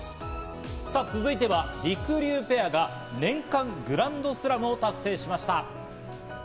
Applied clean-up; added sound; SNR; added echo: none; Organ; 16 dB; none.